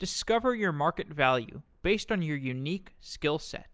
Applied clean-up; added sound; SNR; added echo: none; none; none; none.